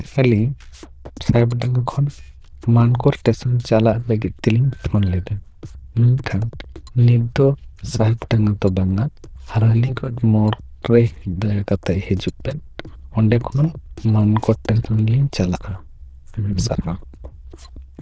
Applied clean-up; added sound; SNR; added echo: neural diffusion model UNIVERSE++.